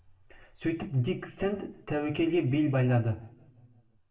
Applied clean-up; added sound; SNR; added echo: none; none; none; reverberation time 0.8 s.